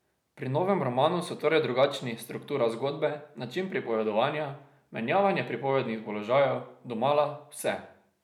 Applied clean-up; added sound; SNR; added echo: none; none; none; none.